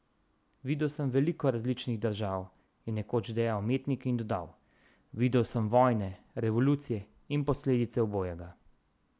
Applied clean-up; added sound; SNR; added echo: none; none; none; none.